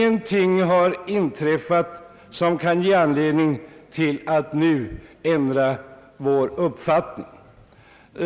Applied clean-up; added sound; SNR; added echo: none; none; none; none.